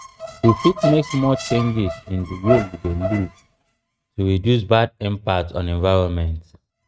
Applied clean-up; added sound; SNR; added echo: neural mask model RNNoise.